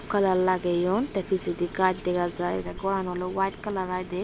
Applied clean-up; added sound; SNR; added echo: none; none; none; none.